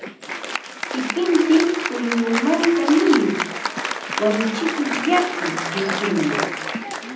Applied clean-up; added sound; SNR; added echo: none; Applause; 5 dB; reverberation time 0.6 s.